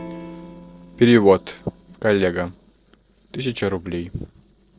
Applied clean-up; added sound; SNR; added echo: neural separator model SepFormer DNS4.